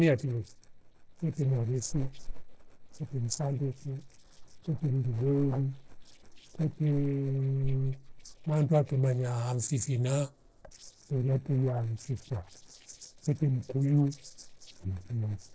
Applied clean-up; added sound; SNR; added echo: neural separator model SepFormer DNS4.